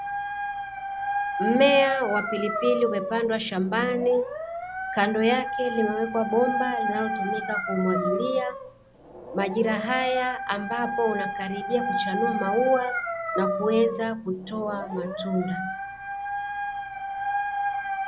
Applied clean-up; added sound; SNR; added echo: none; Dog; 4 dB; none.